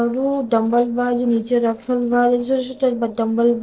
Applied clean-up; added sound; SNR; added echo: neural separator model SepFormer DNS4.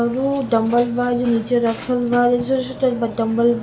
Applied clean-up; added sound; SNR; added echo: none; Burping, eructation; 16 dB; none.